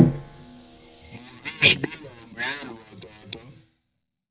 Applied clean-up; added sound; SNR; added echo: neural mask model DeepFilterNet 3.